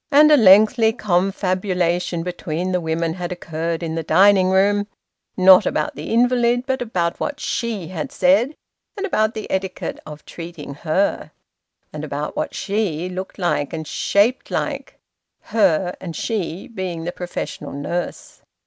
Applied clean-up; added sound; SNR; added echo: none; none; none; none.